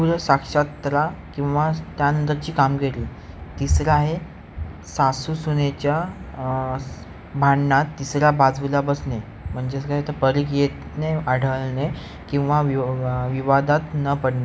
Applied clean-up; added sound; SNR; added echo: none; none; none; none.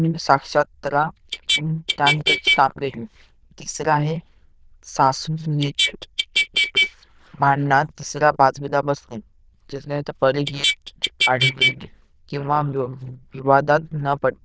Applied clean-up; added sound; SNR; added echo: neural diffusion model UNIVERSE++.